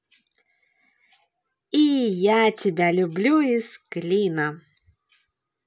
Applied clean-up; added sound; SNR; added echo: none; none; none; none.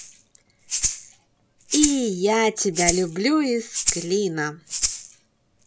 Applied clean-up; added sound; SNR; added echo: none; Rattle (instrument); 4 dB; none.